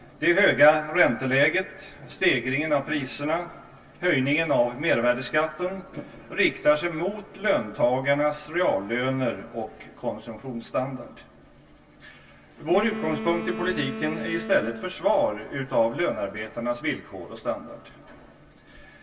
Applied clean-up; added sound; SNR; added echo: none; Wind instrument, woodwind instrument; 9 dB; reverberation time 0.1 s.